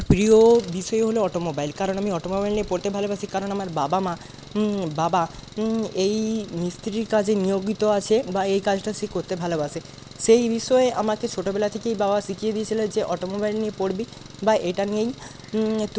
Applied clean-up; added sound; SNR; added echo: none; Engine; 19 dB; none.